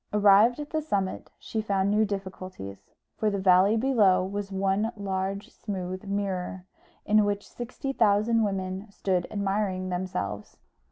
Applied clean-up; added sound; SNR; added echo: none; none; none; none.